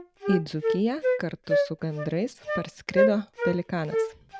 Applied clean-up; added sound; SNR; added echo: none; Wind instrument, woodwind instrument; -1 dB; none.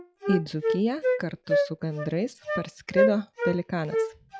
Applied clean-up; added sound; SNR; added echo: classical method log-MMSE.